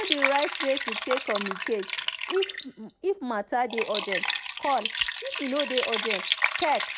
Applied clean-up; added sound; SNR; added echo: none; Liquid; 0 dB; none.